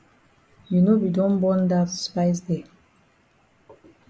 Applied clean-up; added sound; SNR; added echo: none; none; none; none.